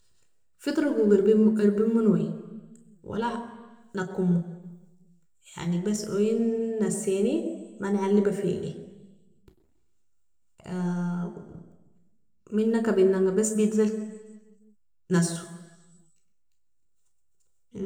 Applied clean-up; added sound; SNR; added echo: none; none; none; reverberation time 1.0 s.